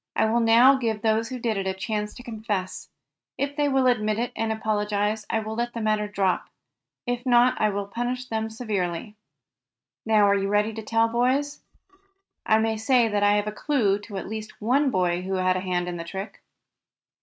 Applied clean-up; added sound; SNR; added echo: neural mask model RNNoise.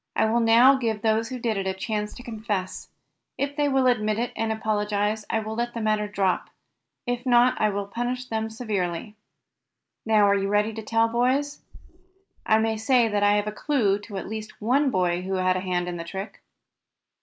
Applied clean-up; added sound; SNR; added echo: neural mask model Resemble Enhance denoiser.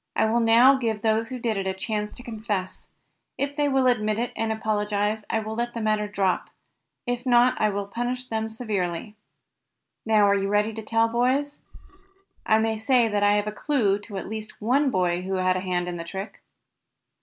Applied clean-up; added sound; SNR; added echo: none; Burping, eructation; 20 dB; none.